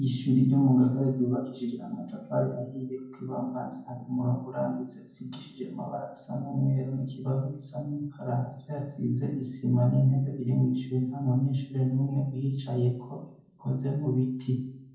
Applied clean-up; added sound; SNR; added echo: none; none; none; reverberation time 0.9 s.